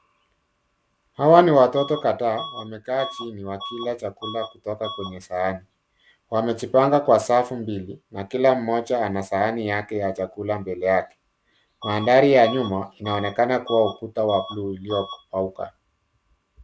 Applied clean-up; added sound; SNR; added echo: none; Bus / Alarm; 14 dB; none.